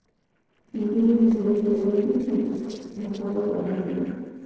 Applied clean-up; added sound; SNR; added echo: neural separator model SepFormer DNS4.